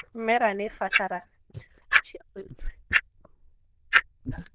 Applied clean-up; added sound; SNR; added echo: neural diffusion model UNIVERSE++.